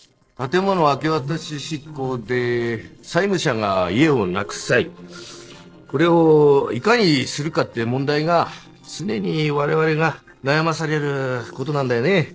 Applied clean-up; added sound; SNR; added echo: neural separator model SepFormer DNS4.